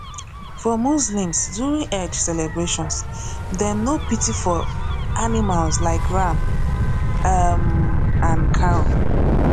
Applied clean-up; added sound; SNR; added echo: none; Gull, seagull / Waves, surf / Siren; -4 dB; none.